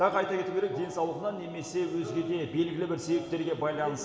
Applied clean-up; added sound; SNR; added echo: none; Doorbell; 19 dB; reverberation time 2.4 s.